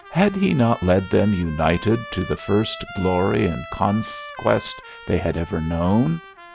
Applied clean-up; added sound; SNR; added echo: none; Trumpet; 17 dB; none.